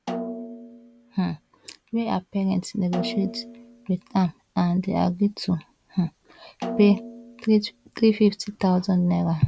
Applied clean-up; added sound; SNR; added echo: none; Snare drum; 13 dB; none.